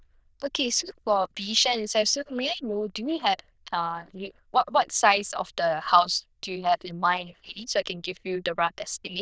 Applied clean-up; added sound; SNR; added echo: neural diffusion model UNIVERSE++.